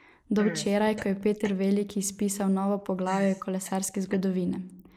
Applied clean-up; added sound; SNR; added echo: neural mask model Resemble Enhance denoiser.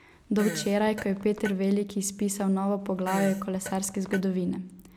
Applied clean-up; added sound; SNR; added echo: none; Fart; 13 dB; none.